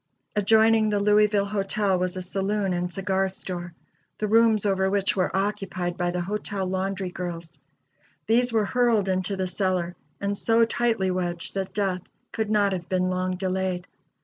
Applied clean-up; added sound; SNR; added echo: none; none; none; none.